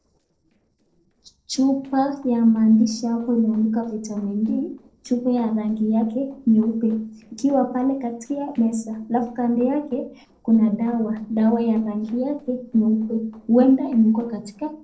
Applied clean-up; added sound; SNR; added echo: neural separator model SepFormer DNS4.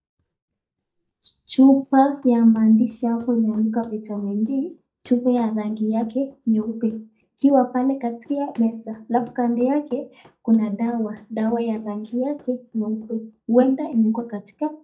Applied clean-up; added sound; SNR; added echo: neural mask model DeepFilterNet 3.